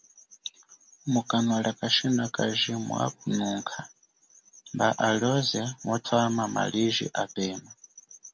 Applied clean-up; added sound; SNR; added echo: none; none; none; none.